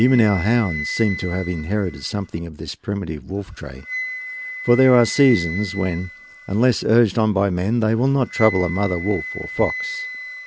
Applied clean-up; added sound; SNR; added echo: none; Wind instrument, woodwind instrument; 12 dB; none.